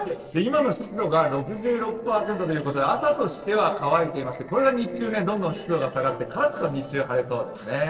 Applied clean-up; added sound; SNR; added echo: neural separator model SepFormer DNS4.